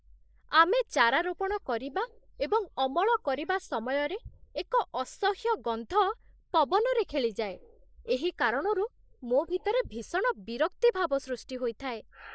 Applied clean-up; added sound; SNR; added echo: neural mask model Resemble Enhance denoiser.